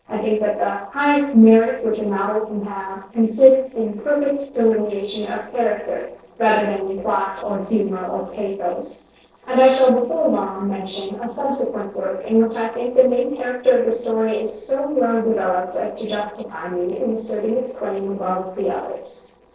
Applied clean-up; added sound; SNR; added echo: neural separator model SepFormer DNS4.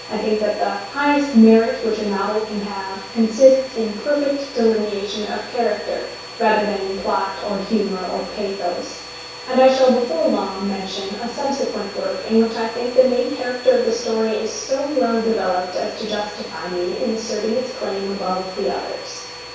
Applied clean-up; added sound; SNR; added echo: none; Domestic sounds, home sounds; 15 dB; reverberation time 0.7 s.